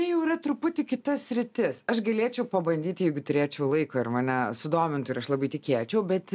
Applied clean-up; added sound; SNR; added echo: none; none; none; none.